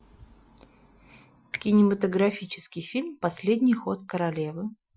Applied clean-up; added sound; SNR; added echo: classical method Wiener filter.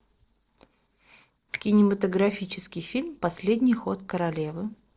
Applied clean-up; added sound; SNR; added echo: neural separator model SepFormer DNS4.